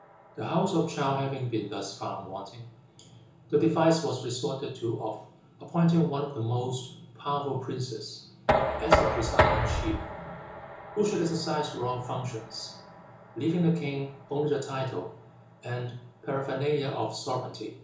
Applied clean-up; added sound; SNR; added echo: none; Knock; 4 dB; reverberation time 0.7 s.